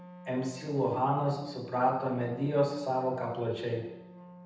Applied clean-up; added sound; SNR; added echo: none; Wind instrument, woodwind instrument; 18 dB; reverberation time 0.9 s.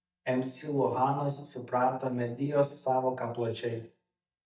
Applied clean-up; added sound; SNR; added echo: neural mask model DeepFilterNet 3.